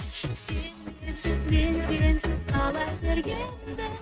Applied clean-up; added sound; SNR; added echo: neural mask model RNNoise.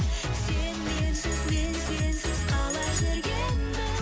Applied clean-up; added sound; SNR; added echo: none; Bell; 14 dB; none.